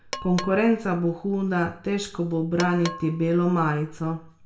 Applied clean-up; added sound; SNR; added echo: none; Percussion; 15 dB; reverberation time 0.2 s.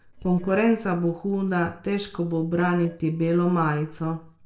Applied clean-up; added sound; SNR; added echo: neural separator model SepFormer DNS4.